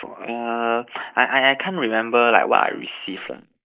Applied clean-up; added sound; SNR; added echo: neural mask model Resemble Enhance denoiser.